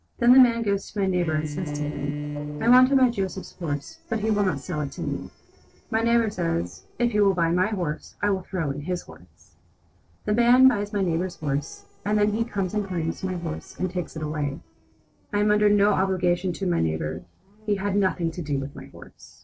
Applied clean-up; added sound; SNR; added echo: neural separator model SepFormer DNS4.